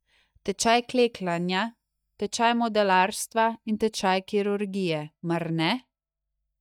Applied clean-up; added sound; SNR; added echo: neural mask model DeepFilterNet 3.